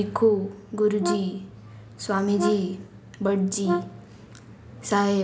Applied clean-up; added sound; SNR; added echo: none; Brass instrument; 8 dB; none.